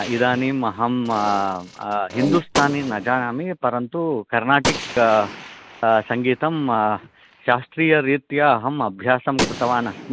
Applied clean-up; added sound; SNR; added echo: none; Gunshot, gunfire + Fart; 10 dB; none.